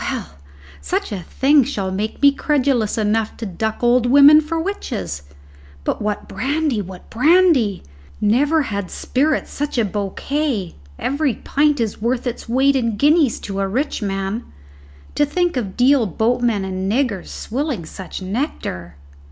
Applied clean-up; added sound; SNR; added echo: none; none; none; none.